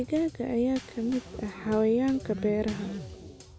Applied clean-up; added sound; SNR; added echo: none; Bass drum / Snare drum / Drum kit; 19 dB; none.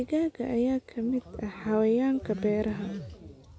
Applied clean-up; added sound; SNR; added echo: none; none; none; none.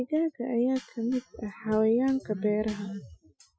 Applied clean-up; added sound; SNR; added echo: classical method Wiener filter.